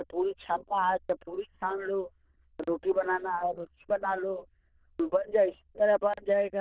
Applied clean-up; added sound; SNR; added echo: neural diffusion model UNIVERSE++.